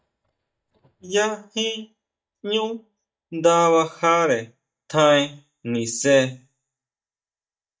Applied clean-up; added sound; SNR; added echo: neural mask model DeepFilterNet 3.